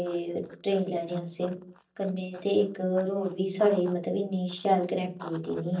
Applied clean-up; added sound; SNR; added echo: neural mask model DeepFilterNet 3.